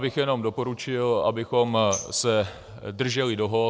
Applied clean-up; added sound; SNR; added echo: none; Tambourine; 15 dB; none.